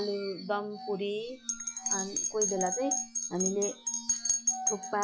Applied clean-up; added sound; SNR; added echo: classical method log-MMSE.